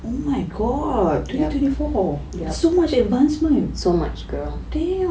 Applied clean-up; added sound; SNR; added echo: none; none; none; none.